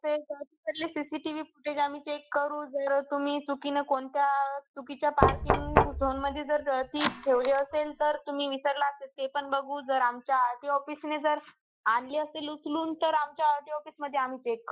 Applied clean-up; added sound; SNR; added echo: classical method Wiener filter.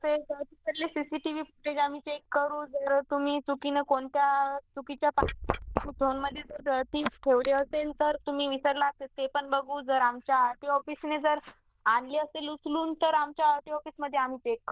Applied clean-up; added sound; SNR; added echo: neural diffusion model UNIVERSE++.